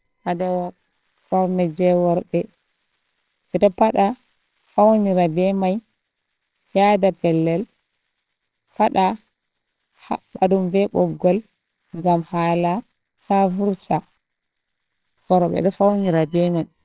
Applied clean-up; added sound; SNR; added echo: neural separator model SepFormer WHAMR!.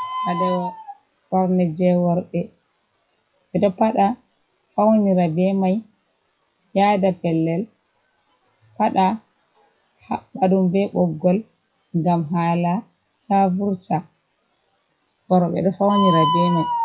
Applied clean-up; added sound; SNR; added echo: classical method WPE with log-MMSE.